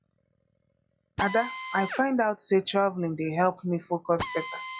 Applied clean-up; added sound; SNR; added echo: classical method log-MMSE.